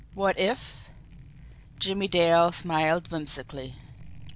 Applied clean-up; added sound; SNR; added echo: none; Liquid; 19 dB; none.